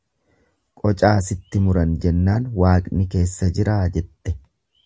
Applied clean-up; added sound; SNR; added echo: none; none; none; none.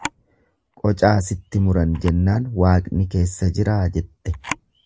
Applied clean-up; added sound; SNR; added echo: neural mask model Resemble Enhance denoiser.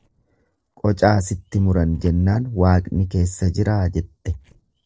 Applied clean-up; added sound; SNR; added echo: neural separator model SepFormer DNS4.